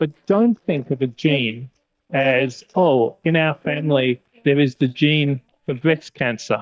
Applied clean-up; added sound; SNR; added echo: neural mask model DeepFilterNet 3.